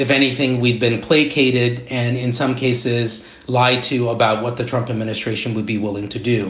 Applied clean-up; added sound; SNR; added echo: none; none; none; none.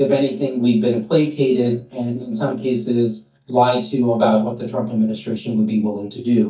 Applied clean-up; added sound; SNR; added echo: neural mask model DeepFilterNet 3.